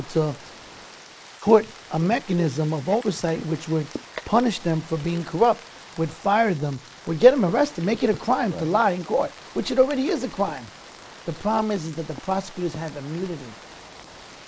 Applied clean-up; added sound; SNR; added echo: neural mask model Resemble Enhance denoiser.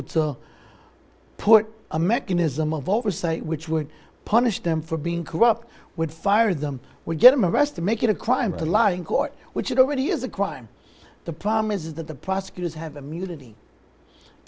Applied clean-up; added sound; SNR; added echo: none; none; none; none.